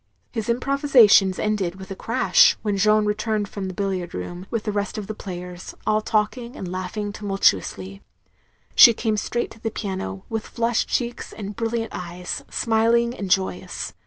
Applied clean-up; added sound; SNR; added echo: none; none; none; none.